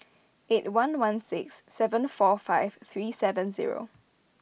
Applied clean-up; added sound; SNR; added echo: none; none; none; none.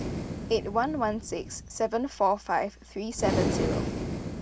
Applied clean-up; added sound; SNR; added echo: none; Breathing; 3 dB; none.